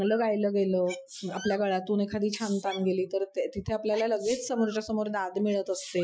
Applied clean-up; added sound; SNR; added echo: classical method Wiener filter.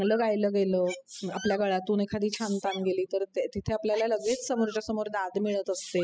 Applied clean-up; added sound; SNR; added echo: classical method spectral subtraction.